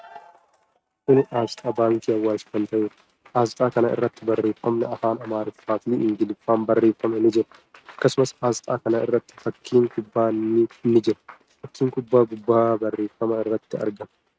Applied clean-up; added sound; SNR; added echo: neural mask model RNNoise.